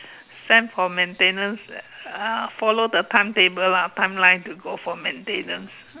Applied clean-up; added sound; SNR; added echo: none; none; none; none.